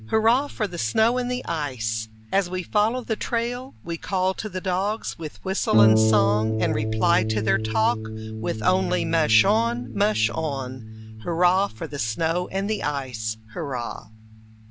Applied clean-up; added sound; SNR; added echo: none; Harp; 4 dB; none.